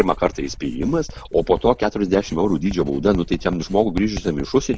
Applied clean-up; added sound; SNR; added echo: none; Writing; 14 dB; none.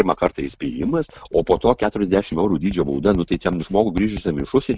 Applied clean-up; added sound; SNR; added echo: neural mask model RNNoise.